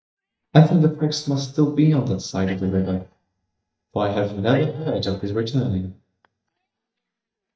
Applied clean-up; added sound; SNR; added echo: neural mask model DeepFilterNet 3.